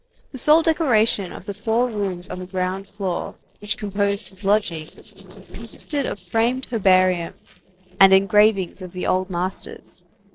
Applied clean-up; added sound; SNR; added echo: neural separator model SepFormer DNS4.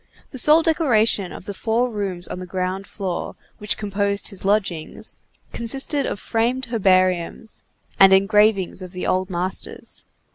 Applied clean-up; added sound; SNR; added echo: none; none; none; none.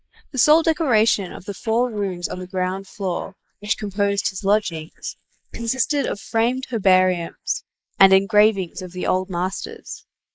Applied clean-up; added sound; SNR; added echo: neural mask model Resemble Enhance denoiser.